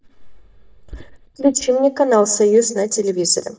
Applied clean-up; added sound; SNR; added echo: neural mask model DeepFilterNet 3.